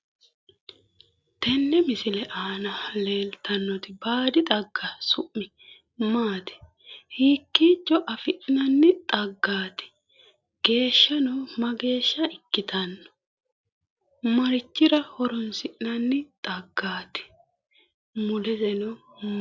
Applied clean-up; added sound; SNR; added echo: none; none; none; none.